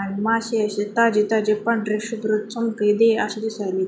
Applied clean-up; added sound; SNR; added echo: none; none; none; none.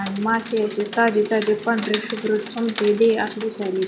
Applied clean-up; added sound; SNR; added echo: none; Rain; 11 dB; none.